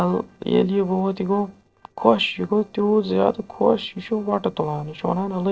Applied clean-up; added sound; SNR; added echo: neural separator model SepFormer DNS4.